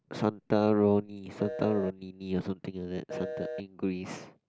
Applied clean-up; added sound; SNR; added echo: none; Telephone; 9 dB; none.